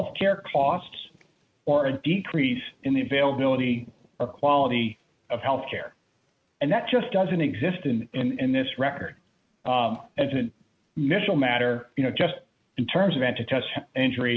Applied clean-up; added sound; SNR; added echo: neural mask model RNNoise.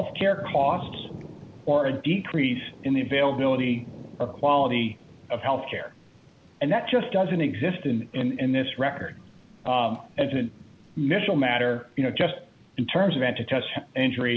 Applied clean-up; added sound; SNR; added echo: none; Thunder / Rain; 20 dB; none.